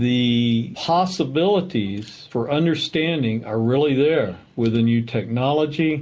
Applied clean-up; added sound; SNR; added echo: none; none; none; none.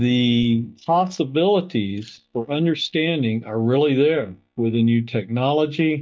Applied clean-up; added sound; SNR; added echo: neural mask model DeepFilterNet 3.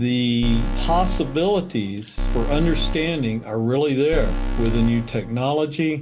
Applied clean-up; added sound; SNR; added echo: none; Alarm; 2 dB; none.